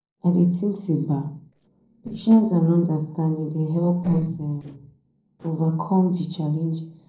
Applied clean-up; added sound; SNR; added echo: neural separator model SepFormer DNS4.